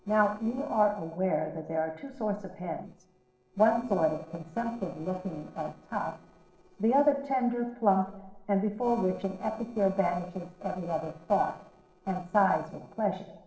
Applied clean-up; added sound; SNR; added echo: neural separator model SepFormer DNS4.